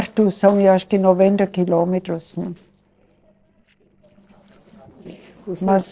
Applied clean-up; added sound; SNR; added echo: neural separator model SepFormer DNS4.